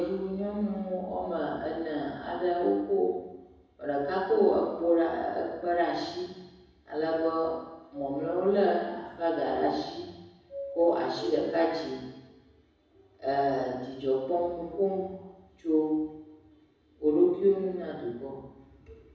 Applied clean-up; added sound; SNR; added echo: none; Doorbell; 14 dB; reverberation time 1.1 s.